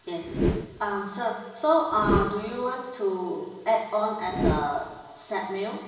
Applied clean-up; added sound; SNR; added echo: none; Whoosh, swoosh, swish; 3 dB; reverberation time 1.2 s.